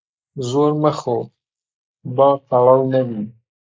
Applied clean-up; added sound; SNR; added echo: neural mask model Resemble Enhance denoiser.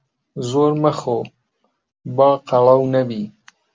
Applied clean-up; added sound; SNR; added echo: none; none; none; none.